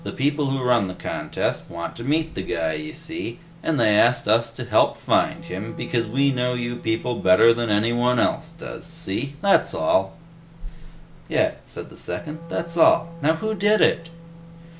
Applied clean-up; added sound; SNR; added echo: none; Wind instrument, woodwind instrument; 19 dB; none.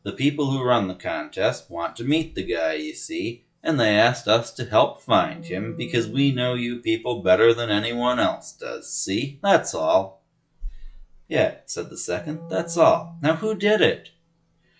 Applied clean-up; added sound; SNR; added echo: classical method log-MMSE.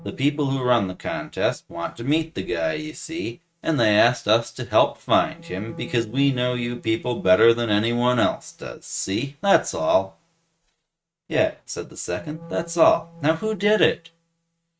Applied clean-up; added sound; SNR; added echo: neural mask model RNNoise.